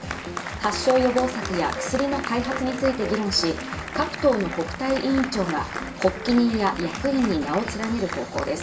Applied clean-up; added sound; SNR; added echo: none; Applause; 9 dB; reverberation time 0.4 s.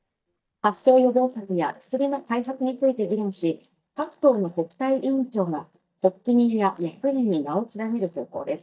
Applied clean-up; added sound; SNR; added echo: neural mask model DeepFilterNet 3.